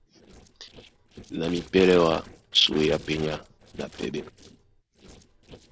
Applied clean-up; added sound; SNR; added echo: neural separator model SepFormer DNS4.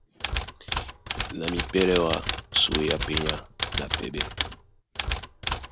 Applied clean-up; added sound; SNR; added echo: none; Typewriter; -1 dB; none.